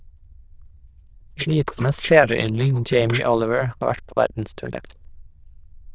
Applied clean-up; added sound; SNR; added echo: neural diffusion model UNIVERSE++.